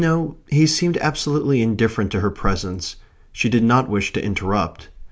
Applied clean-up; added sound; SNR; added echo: none; none; none; none.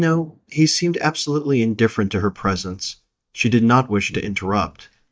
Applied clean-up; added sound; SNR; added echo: neural mask model DeepFilterNet 3.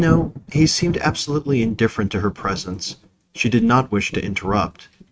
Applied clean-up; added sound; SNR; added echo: neural mask model RNNoise.